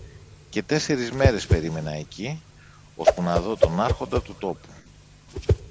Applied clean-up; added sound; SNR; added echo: none; Whoosh, swoosh, swish; -1 dB; none.